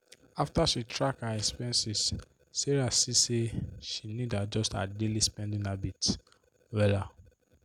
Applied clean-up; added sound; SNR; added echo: none; none; none; none.